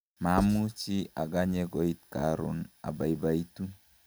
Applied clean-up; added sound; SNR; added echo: none; Writing; 7 dB; none.